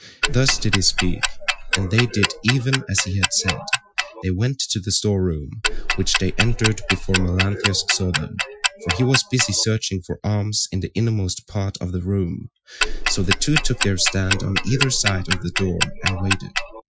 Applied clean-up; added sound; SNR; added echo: classical method Wiener filter.